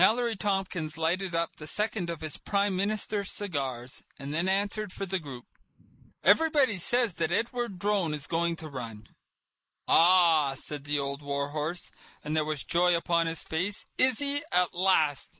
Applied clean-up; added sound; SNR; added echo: neural mask model Resemble Enhance denoiser.